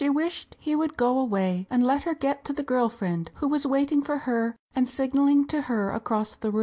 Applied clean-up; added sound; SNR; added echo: none; none; none; none.